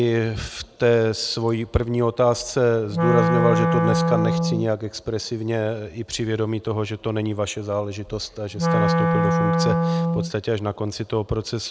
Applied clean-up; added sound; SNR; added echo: none; Wind instrument, woodwind instrument; -2 dB; none.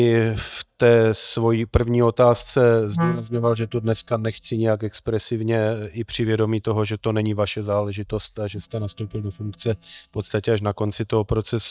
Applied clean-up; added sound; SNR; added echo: neural mask model DeepFilterNet 3.